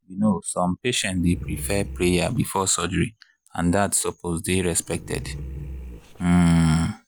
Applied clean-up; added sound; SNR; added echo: none; Growling; 12 dB; none.